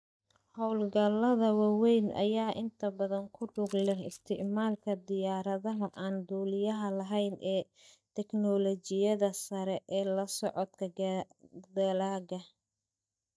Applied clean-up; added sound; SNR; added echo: neural mask model DeepFilterNet 3.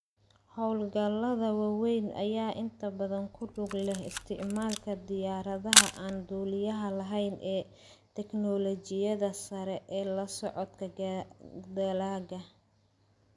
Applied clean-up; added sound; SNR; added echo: none; Camera; -3 dB; none.